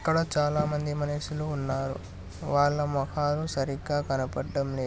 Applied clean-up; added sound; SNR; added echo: none; none; none; none.